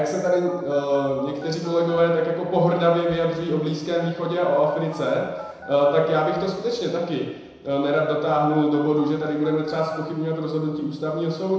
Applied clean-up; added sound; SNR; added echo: none; Telephone; 18 dB; reverberation time 1.0 s.